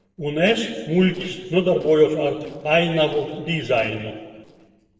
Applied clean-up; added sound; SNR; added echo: neural separator model SepFormer DNS4.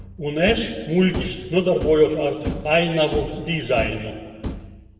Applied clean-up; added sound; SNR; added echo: none; Thump, thud; 11 dB; reverberation time 1.6 s.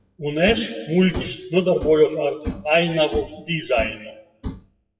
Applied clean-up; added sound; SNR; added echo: classical method WPE with log-MMSE.